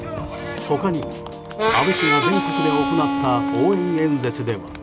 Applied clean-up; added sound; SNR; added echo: none; Harmonica; 1 dB; none.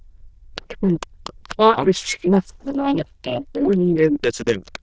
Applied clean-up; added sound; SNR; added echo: neural diffusion model UNIVERSE++.